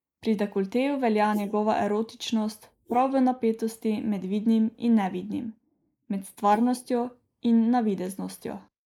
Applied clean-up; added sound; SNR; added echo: neural mask model Resemble Enhance denoiser.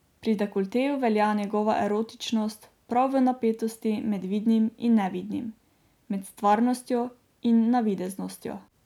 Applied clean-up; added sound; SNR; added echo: none; none; none; none.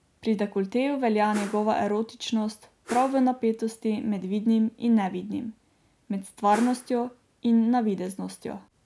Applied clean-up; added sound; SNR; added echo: none; Whoosh, swoosh, swish; 16 dB; none.